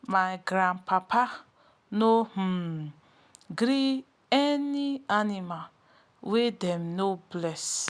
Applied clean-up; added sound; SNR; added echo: none; none; none; none.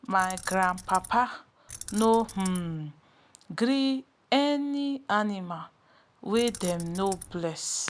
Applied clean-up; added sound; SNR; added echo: none; Keys jangling; 8 dB; none.